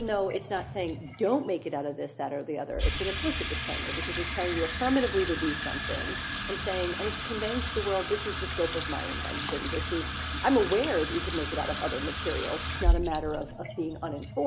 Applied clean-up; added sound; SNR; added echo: none; Sink (filling or washing) / Water tap, faucet; 2 dB; none.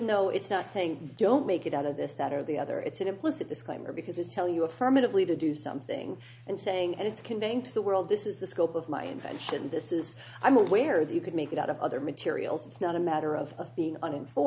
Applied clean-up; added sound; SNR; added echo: none; none; none; none.